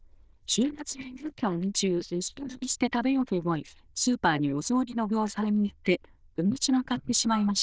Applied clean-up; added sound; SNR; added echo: neural diffusion model UNIVERSE++.